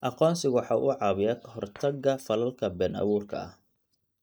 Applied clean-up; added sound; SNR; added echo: neural mask model DeepFilterNet 3.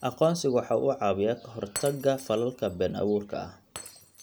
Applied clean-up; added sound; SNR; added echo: none; Shatter; 18 dB; none.